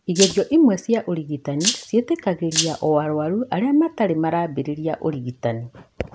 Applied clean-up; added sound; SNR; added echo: none; Rattle (instrument); 5 dB; none.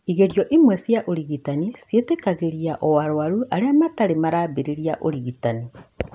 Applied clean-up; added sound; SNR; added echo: none; none; none; none.